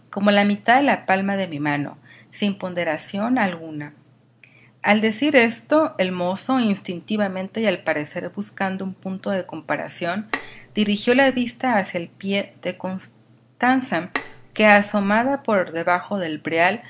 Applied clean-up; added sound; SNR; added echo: none; Bowed string instrument; 13 dB; none.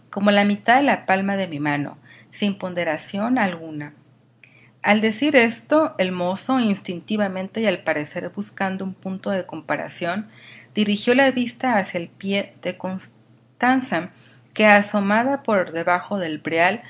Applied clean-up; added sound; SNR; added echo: none; none; none; none.